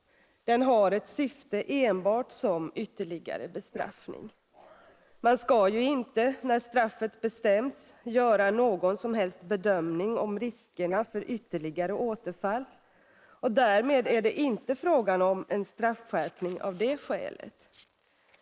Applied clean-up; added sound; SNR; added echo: neural mask model Resemble Enhance denoiser.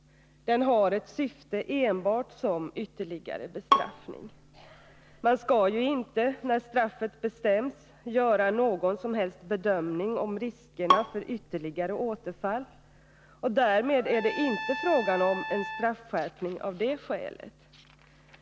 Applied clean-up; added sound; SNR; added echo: none; Trumpet + Bowed string instrument; 4 dB; none.